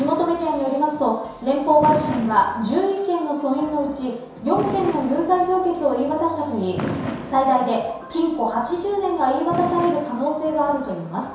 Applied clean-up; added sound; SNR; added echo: none; Fireworks; 12 dB; reverberation time 0.7 s.